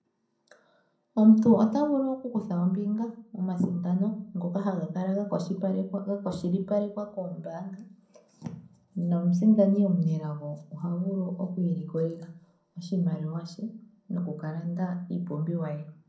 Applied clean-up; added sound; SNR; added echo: none; none; none; reverberation time 0.5 s.